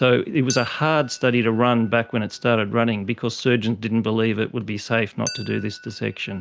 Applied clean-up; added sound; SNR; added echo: none; Chink, clink; 19 dB; none.